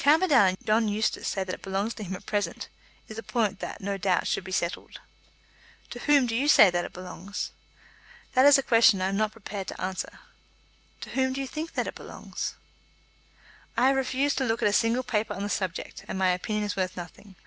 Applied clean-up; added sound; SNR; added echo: none; none; none; none.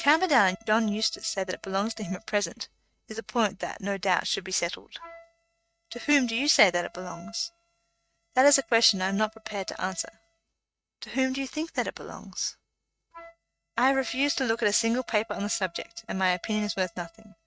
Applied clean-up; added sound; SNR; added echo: neural mask model RNNoise.